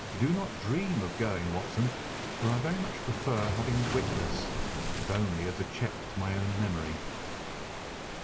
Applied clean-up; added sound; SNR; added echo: none; Waves, surf; 3 dB; reverberation time 0.2 s.